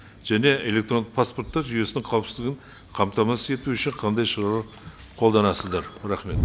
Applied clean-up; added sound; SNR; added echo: none; none; none; none.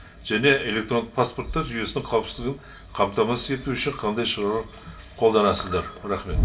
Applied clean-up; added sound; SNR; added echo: none; none; none; reverberation time 0.2 s.